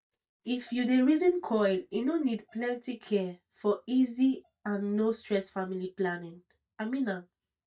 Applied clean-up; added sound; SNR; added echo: neural mask model DeepFilterNet 3.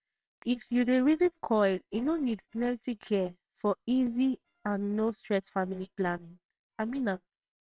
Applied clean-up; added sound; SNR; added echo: neural separator model SepFormer WHAMR!.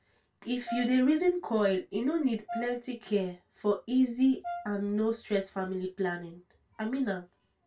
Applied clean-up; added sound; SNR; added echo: none; Brass instrument; 14 dB; reverberation time 0.2 s.